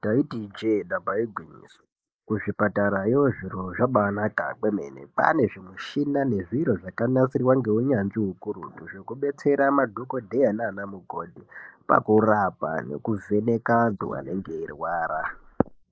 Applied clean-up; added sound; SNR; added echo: neural mask model Resemble Enhance denoiser.